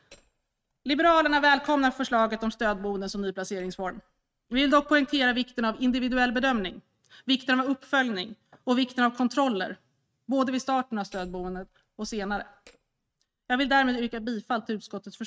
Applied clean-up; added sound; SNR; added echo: neural mask model RNNoise.